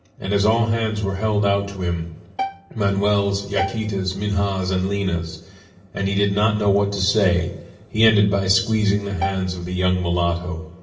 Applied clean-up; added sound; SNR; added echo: none; Bowed string instrument; 11 dB; reverberation time 0.8 s.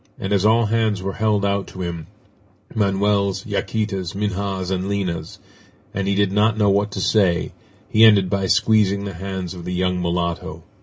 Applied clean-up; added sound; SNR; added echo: none; none; none; none.